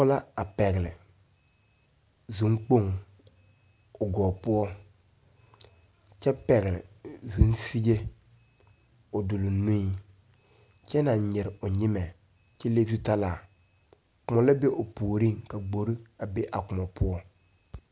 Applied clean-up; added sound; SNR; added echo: none; none; none; none.